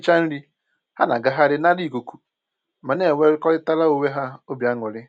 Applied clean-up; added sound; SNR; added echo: none; none; none; none.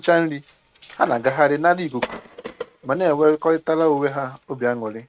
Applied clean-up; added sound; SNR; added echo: neural mask model RNNoise.